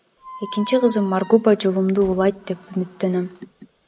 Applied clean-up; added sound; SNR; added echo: none; Squeak; 19 dB; none.